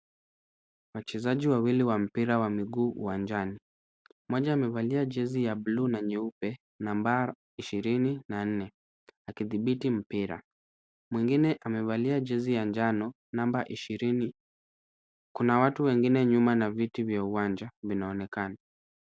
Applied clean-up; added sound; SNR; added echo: none; none; none; none.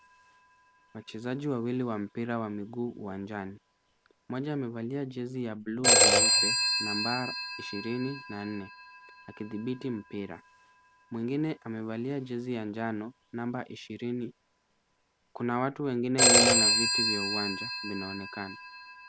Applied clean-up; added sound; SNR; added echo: none; Telephone; -4 dB; none.